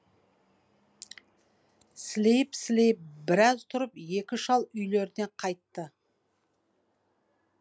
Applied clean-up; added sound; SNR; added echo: none; none; none; none.